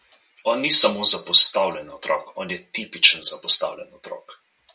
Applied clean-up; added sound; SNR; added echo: none; none; none; none.